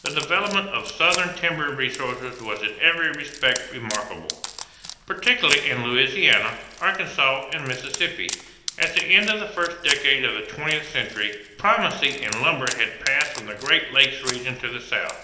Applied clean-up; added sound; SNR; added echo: none; Wood; 13 dB; reverberation time 0.9 s.